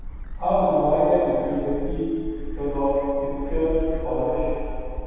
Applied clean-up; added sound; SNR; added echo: none; Gull, seagull; 6 dB; reverberation time 2.2 s.